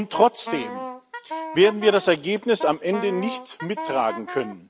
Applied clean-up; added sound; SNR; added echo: none; Wind instrument, woodwind instrument; 11 dB; none.